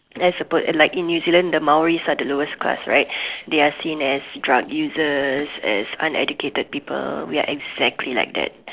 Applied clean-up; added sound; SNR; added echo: neural separator model SepFormer DNS4.